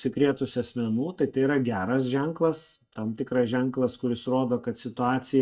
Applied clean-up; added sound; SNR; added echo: neural mask model DeepFilterNet 3.